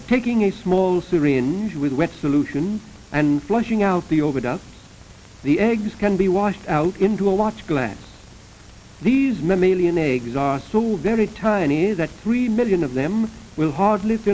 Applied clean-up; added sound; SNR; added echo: none; none; none; none.